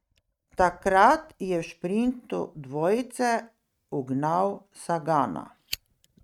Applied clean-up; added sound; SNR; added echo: neural mask model RNNoise.